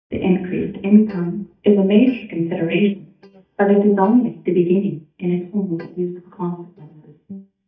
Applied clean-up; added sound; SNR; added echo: neural mask model DeepFilterNet 3.